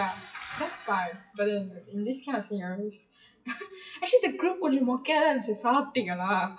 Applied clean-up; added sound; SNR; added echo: classical method WPE with log-MMSE.